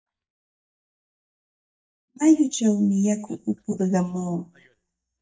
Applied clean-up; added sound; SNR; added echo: neural mask model DeepFilterNet 3.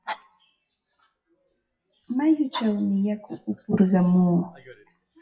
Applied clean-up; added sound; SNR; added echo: classical method WPE with log-MMSE.